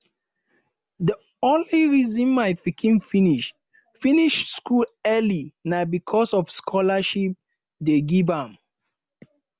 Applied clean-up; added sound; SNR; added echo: none; none; none; none.